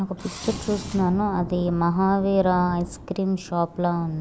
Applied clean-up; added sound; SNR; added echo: none; Thunder / Rain + Engine / Drill; 13 dB; none.